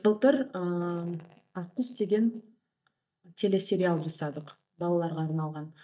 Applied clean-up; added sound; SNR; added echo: neural mask model DeepFilterNet 3.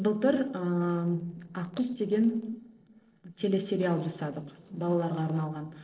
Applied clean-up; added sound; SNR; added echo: neural separator model SepFormer DNS4.